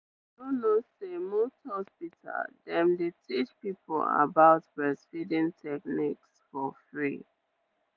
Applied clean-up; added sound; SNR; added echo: none; none; none; none.